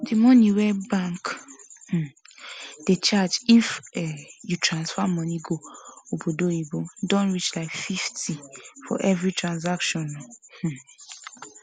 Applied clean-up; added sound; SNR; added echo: none; none; none; none.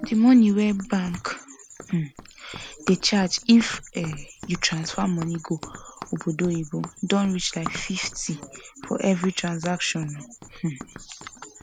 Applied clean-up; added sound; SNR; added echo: none; Run; 18 dB; none.